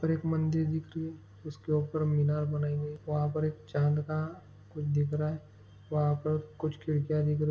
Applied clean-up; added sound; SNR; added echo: none; none; none; reverberation time 0.7 s.